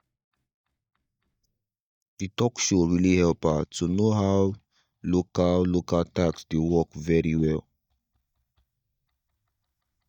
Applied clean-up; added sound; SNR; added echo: neural mask model DeepFilterNet 3.